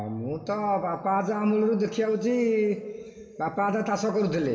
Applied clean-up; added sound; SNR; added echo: none; none; none; reverberation time 2.1 s.